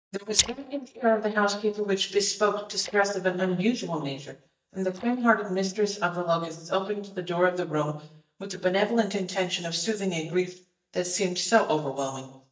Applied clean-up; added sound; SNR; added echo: neural mask model DeepFilterNet 3.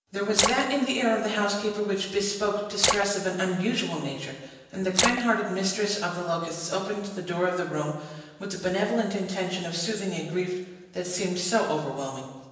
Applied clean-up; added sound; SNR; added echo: none; Splash, splatter; 5 dB; reverberation time 1.0 s.